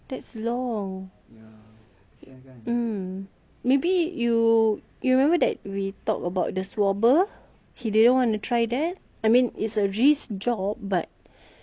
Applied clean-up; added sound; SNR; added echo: none; none; none; none.